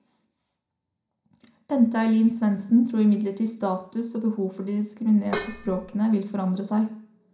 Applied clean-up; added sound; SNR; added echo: none; Dishes, pots, and pans; 9 dB; reverberation time 0.4 s.